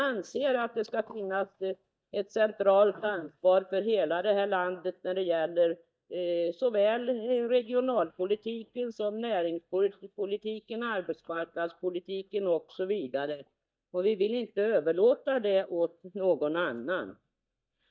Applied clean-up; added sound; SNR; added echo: neural mask model DeepFilterNet 3.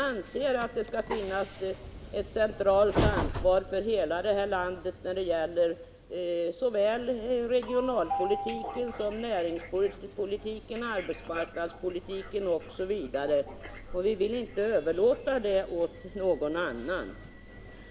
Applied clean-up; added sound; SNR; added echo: none; Train; 10 dB; none.